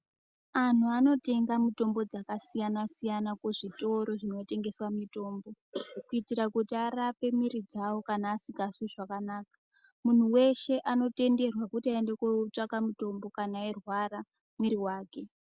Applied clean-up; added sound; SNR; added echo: none; none; none; none.